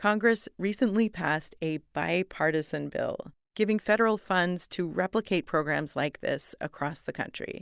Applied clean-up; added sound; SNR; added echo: none; none; none; none.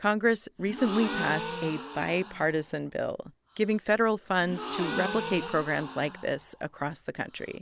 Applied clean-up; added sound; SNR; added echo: none; Gasp; 9 dB; none.